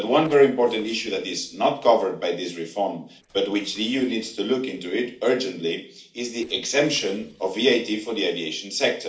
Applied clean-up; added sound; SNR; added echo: neural separator model SepFormer DNS4.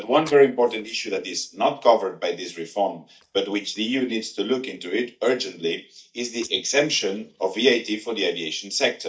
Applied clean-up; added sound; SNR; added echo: neural mask model DeepFilterNet 3.